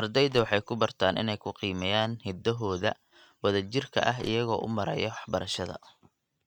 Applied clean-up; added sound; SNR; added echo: neural mask model RNNoise.